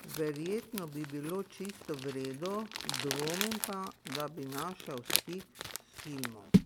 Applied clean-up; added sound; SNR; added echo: none; Crumpling, crinkling; -2 dB; none.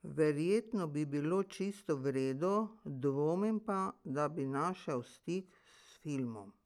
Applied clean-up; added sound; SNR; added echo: none; none; none; none.